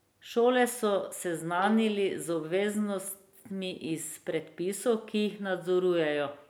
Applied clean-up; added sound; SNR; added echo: none; Bowed string instrument; 19 dB; none.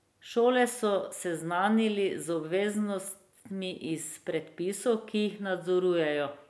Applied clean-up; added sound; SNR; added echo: none; none; none; none.